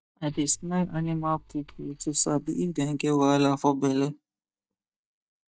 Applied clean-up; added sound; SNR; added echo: neural mask model DeepFilterNet 3.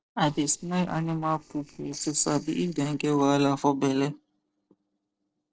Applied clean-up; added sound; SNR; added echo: neural separator model SepFormer DNS4.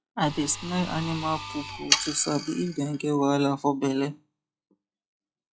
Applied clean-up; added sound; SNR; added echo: classical method log-MMSE.